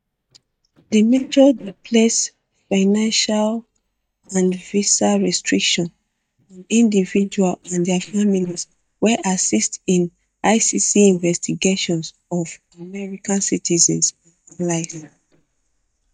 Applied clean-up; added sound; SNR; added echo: neural mask model DeepFilterNet 3.